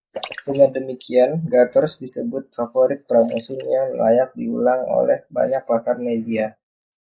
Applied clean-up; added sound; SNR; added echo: neural mask model Resemble Enhance denoiser.